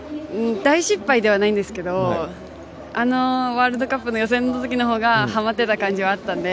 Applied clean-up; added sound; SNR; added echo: none; none; none; none.